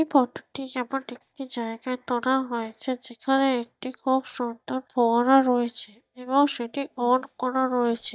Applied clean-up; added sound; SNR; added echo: neural mask model DeepFilterNet 3.